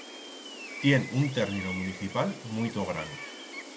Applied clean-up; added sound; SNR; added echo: none; Gull, seagull; 10 dB; none.